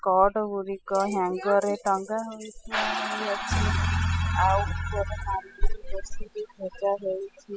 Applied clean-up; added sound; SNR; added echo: classical method spectral subtraction.